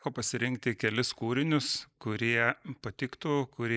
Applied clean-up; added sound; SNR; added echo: neural mask model Resemble Enhance denoiser.